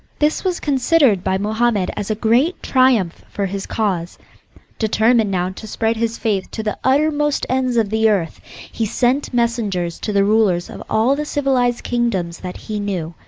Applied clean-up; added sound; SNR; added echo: neural mask model Resemble Enhance denoiser.